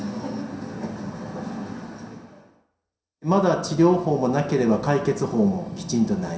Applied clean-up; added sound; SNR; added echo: none; none; none; reverberation time 0.7 s.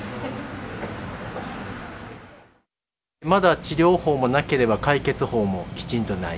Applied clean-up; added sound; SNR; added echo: none; none; none; none.